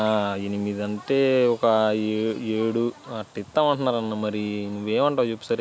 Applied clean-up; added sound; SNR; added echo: none; none; none; none.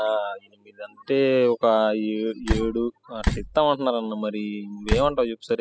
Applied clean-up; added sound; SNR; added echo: classical method spectral subtraction.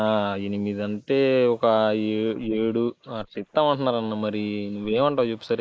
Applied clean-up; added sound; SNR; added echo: neural mask model Resemble Enhance denoiser.